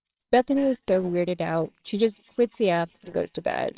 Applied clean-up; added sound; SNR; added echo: neural separator model SepFormer WHAMR!.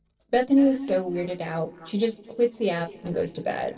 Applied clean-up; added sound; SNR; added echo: neural separator model SepFormer DNS4.